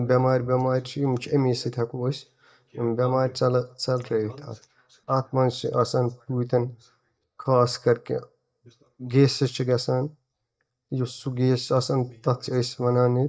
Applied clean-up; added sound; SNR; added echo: neural mask model DeepFilterNet 3.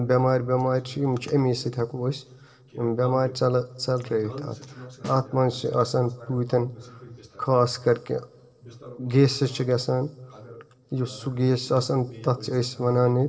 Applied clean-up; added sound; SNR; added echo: neural separator model SepFormer DNS4.